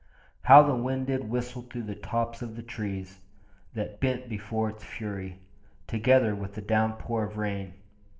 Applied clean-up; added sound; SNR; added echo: neural separator model SepFormer DNS4.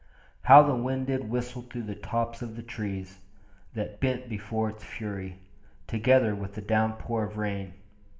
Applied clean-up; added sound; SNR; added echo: none; Ringtone; 20 dB; reverberation time 0.7 s.